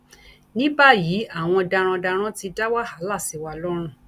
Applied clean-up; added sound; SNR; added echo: none; none; none; none.